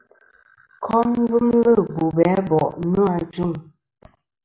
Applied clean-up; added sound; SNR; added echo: none; none; none; none.